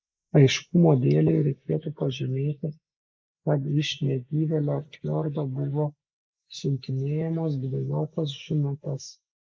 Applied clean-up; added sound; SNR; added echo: neural mask model Resemble Enhance denoiser.